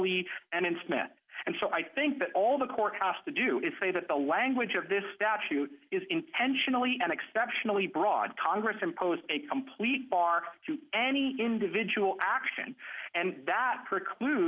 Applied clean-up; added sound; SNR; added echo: none; none; none; none.